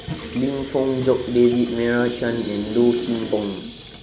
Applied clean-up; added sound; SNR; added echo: none; Sink (filling or washing) / Water tap, faucet; 11 dB; none.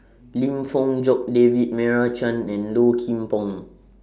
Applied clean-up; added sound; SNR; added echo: none; none; none; none.